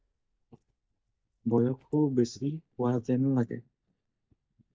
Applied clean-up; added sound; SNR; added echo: neural mask model DeepFilterNet 3.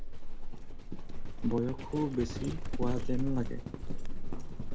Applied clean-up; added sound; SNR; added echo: none; Livestock, farm animals, working animals; -4 dB; none.